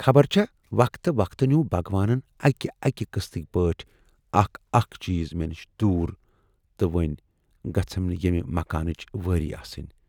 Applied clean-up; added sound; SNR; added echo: none; none; none; none.